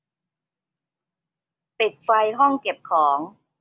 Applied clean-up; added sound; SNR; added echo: none; none; none; none.